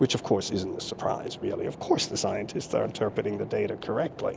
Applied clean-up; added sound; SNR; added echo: none; none; none; none.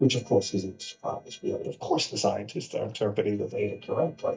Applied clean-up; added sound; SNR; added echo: neural mask model DeepFilterNet 3.